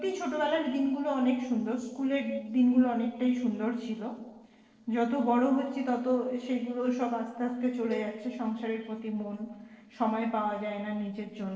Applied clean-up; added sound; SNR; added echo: neural separator model SepFormer DNS4.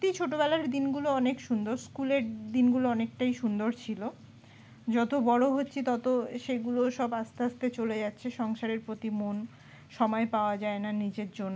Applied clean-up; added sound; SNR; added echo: none; none; none; none.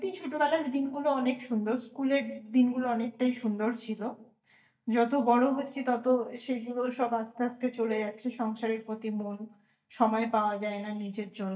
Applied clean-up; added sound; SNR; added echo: neural mask model DeepFilterNet 3.